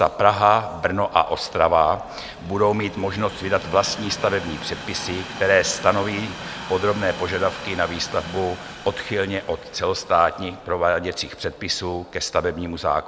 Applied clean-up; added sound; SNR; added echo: none; Train; 15 dB; none.